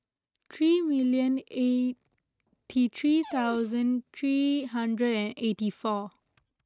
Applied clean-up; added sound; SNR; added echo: neural mask model RNNoise.